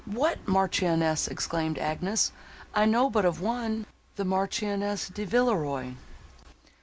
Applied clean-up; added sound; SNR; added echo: none; none; none; none.